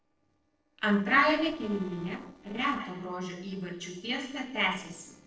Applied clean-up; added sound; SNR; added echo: neural separator model SepFormer DNS4.